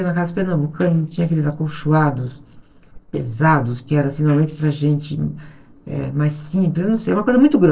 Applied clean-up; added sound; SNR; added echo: neural separator model SepFormer DNS4.